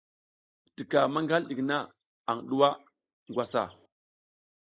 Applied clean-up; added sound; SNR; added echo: neural mask model Resemble Enhance denoiser.